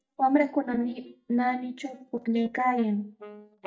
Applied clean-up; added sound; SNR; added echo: neural mask model DeepFilterNet 3.